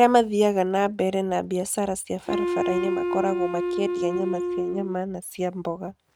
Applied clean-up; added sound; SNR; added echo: neural mask model RNNoise.